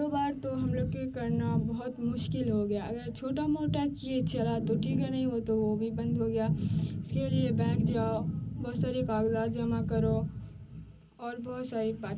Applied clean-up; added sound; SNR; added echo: none; none; none; reverberation time 0.4 s.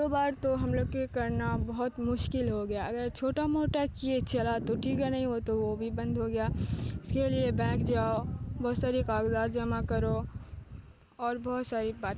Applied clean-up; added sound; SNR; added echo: none; none; none; none.